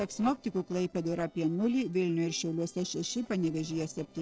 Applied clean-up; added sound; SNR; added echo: neural separator model SepFormer DNS4.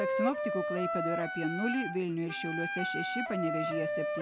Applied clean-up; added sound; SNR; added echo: none; Wind instrument, woodwind instrument; 0 dB; none.